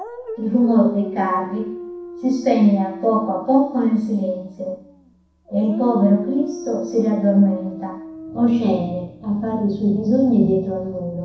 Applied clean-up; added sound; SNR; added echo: none; Dog; 14 dB; reverberation time 0.6 s.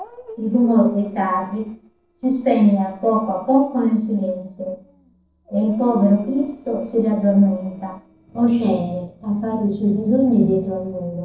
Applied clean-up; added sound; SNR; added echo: neural separator model SepFormer DNS4.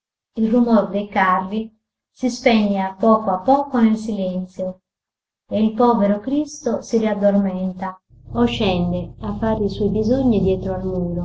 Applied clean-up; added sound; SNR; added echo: none; none; none; none.